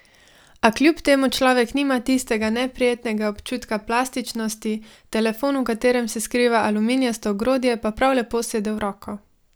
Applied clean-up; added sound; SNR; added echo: none; none; none; none.